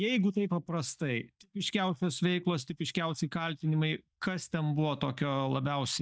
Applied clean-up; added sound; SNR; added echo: neural mask model DeepFilterNet 3.